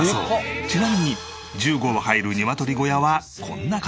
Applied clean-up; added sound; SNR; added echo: none; none; none; none.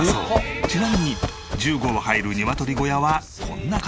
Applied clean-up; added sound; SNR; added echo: none; Run; 6 dB; none.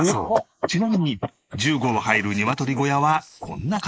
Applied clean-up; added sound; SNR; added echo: neural mask model Resemble Enhance denoiser.